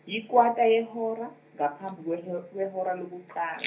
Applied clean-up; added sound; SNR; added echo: none; none; none; reverberation time 0.3 s.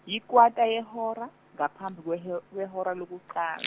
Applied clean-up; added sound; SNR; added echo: none; none; none; none.